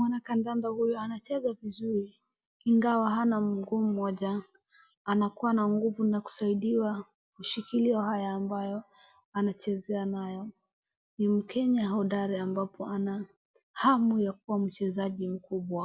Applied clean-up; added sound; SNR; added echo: none; none; none; none.